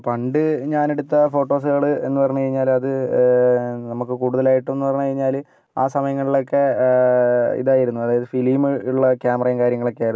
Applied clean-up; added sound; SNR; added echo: none; none; none; none.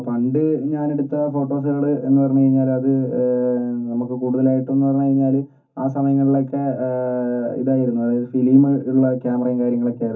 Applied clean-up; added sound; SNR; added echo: none; none; none; reverberation time 0.3 s.